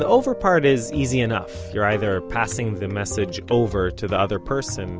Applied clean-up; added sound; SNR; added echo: none; none; none; none.